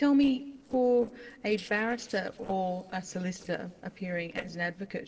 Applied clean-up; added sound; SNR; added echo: neural separator model SepFormer DNS4.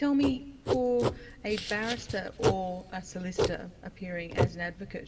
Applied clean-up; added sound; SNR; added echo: none; Writing; 2 dB; reverberation time 3.0 s.